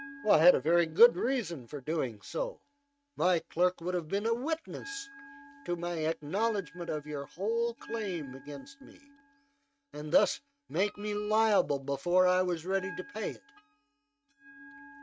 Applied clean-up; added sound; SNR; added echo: neural mask model RNNoise.